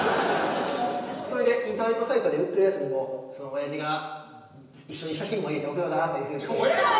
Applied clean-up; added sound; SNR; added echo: none; none; none; reverberation time 1.0 s.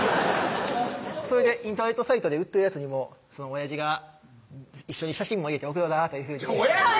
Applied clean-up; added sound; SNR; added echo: none; none; none; none.